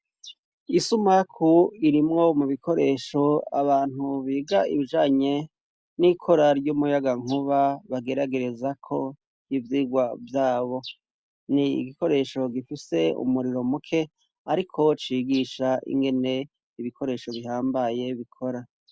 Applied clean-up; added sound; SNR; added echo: none; none; none; none.